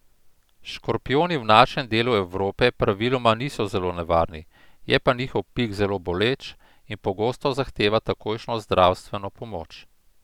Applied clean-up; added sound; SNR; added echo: none; none; none; none.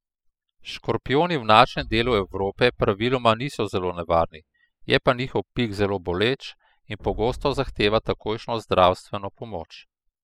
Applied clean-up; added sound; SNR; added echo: classical method spectral subtraction.